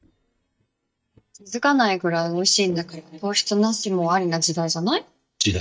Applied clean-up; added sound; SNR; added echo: neural mask model DeepFilterNet 3.